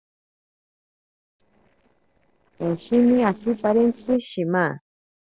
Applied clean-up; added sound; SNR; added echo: neural separator model SepFormer DNS4.